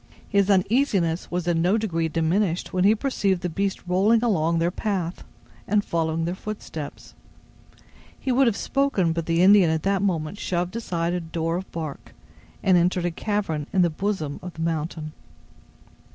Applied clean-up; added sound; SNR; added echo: none; none; none; none.